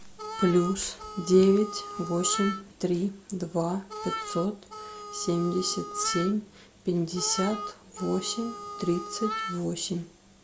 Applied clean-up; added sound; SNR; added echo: none; Harmonica; 8 dB; none.